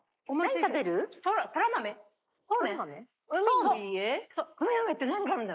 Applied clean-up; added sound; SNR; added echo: neural mask model Resemble Enhance denoiser.